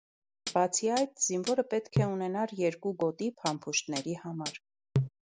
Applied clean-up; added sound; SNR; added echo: none; Hi-hat; 5 dB; none.